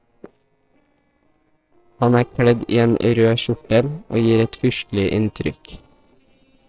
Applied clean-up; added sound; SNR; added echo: neural separator model SepFormer DNS4.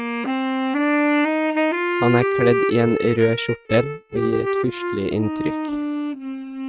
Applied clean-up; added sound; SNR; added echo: neural mask model RNNoise.